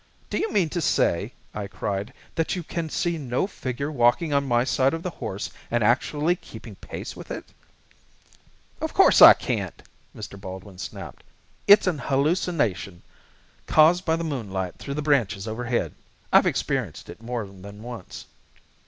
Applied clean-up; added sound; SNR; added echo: none; none; none; none.